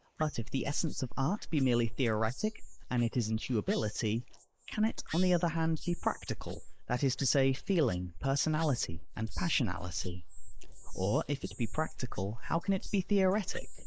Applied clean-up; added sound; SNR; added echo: neural mask model Resemble Enhance denoiser.